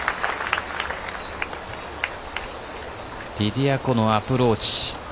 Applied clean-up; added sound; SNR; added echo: none; Bird; 14 dB; none.